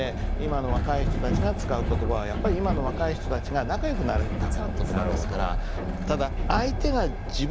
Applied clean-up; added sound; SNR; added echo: none; Train; -2 dB; none.